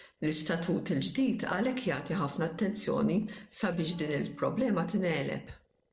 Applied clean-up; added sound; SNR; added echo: neural separator model SepFormer DNS4.